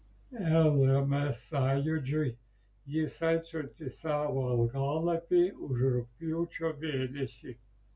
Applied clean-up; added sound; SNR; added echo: none; none; none; none.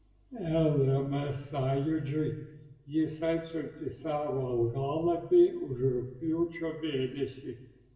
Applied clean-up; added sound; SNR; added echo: none; none; none; reverberation time 0.9 s.